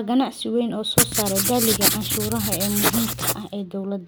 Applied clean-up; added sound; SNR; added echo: none; Writing; -2 dB; none.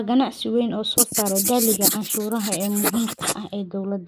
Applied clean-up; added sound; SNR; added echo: neural mask model Resemble Enhance denoiser.